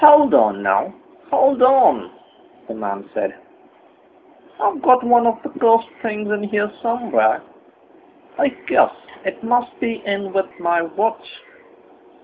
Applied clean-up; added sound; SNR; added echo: none; none; none; none.